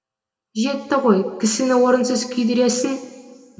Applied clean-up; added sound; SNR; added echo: none; none; none; reverberation time 1.7 s.